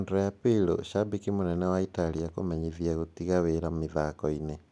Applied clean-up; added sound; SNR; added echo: none; none; none; none.